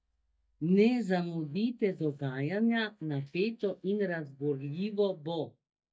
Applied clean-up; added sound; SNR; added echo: neural mask model DeepFilterNet 3.